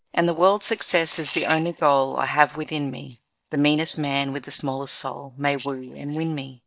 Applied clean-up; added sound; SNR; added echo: neural mask model DeepFilterNet 3.